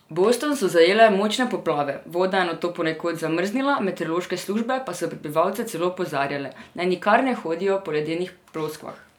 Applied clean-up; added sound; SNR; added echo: none; none; none; none.